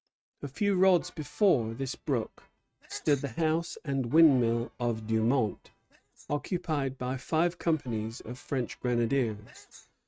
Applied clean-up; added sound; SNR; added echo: neural mask model RNNoise.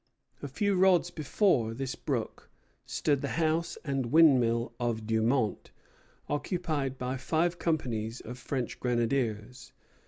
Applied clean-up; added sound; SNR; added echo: none; none; none; none.